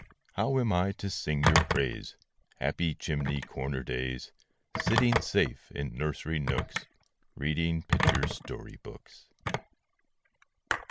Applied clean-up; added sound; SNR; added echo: none; Telephone; 2 dB; none.